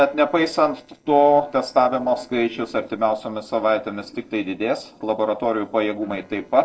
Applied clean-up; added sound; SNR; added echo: neural separator model SepFormer DNS4.